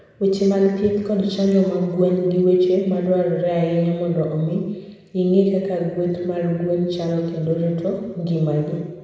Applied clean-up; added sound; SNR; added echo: none; none; none; reverberation time 1.2 s.